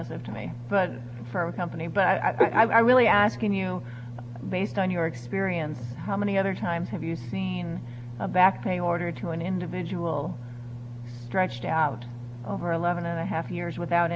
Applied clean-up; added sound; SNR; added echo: none; none; none; none.